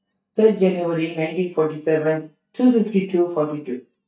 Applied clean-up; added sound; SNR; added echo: neural mask model DeepFilterNet 3.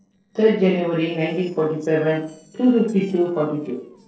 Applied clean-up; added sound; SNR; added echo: neural separator model SepFormer DNS4.